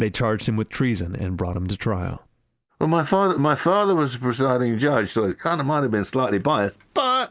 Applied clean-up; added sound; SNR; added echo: none; none; none; none.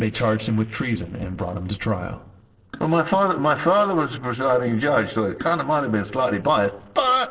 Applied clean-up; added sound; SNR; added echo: neural separator model SepFormer DNS4.